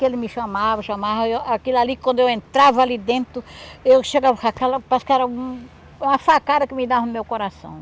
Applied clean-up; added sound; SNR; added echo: none; none; none; none.